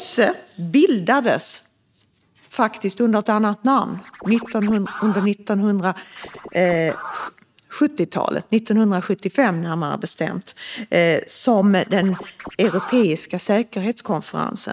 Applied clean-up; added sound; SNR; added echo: neural mask model RNNoise.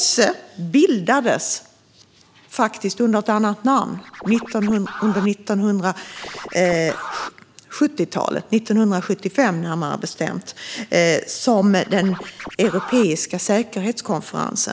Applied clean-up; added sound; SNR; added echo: none; Scratching (performance technique); 13 dB; none.